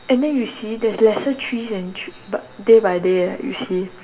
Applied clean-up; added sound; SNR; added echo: none; none; none; reverberation time 1.4 s.